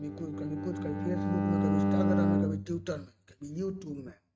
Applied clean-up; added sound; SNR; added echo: neural mask model RNNoise.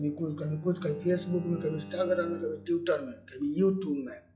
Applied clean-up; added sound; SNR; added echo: classical method log-MMSE.